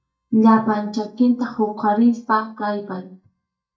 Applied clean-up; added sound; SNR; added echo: neural mask model DeepFilterNet 3.